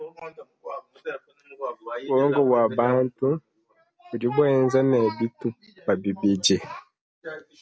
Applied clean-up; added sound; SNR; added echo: none; none; none; none.